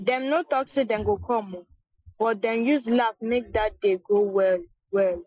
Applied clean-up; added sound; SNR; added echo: classical method Wiener filter.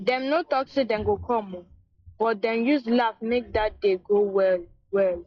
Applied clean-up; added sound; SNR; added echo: classical method log-MMSE.